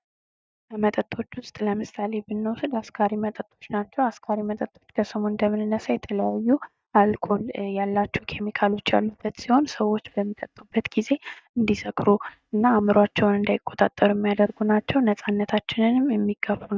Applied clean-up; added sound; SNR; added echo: neural mask model DeepFilterNet 3.